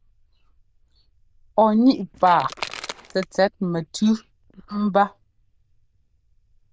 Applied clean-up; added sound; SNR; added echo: neural diffusion model UNIVERSE++.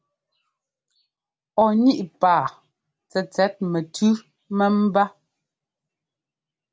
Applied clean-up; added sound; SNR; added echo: none; none; none; none.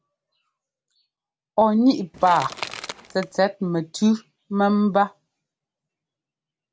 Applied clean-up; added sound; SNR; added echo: none; Crushing / Wood; 12 dB; none.